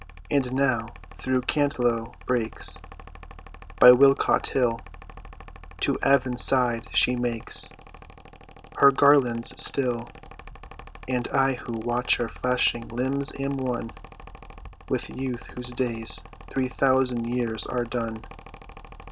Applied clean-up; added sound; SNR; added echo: none; Mechanical fan; 17 dB; none.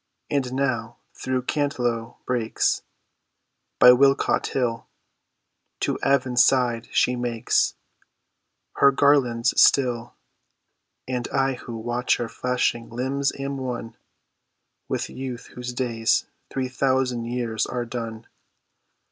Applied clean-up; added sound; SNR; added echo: none; none; none; none.